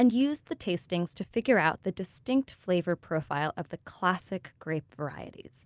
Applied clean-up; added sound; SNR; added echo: none; none; none; none.